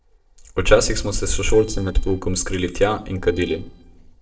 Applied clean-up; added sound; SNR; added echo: neural separator model SepFormer DNS4.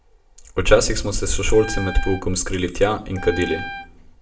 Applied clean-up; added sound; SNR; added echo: none; Wind instrument, woodwind instrument; 13 dB; reverberation time 0.4 s.